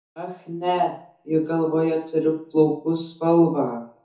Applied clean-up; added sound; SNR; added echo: none; none; none; reverberation time 0.6 s.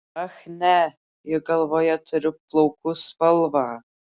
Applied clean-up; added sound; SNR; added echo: none; none; none; none.